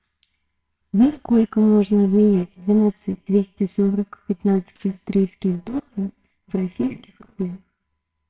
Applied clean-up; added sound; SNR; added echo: neural separator model SepFormer WHAMR!.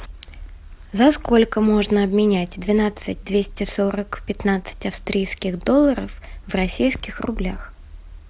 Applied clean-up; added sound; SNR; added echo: none; none; none; none.